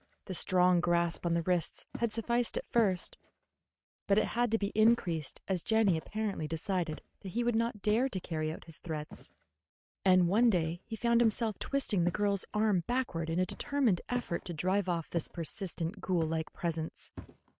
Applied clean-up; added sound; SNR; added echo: neural mask model RNNoise.